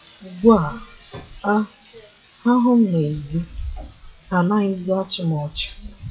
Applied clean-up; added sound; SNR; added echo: classical method WPE with log-MMSE.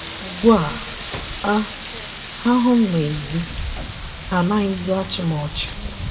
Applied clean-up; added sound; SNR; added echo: none; Rain; 10 dB; reverberation time 0.8 s.